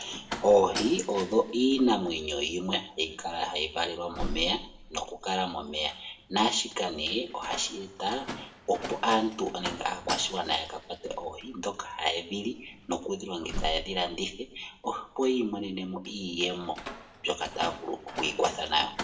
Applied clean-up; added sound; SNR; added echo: none; Slam; 11 dB; reverberation time 0.4 s.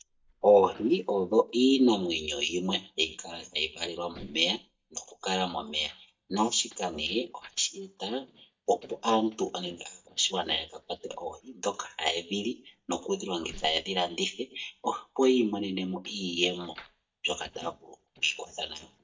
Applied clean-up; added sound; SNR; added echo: neural mask model DeepFilterNet 3.